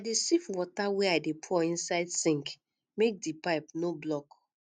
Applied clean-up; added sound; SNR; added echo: none; none; none; none.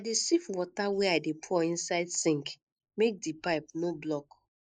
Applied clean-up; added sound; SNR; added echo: neural mask model Resemble Enhance denoiser.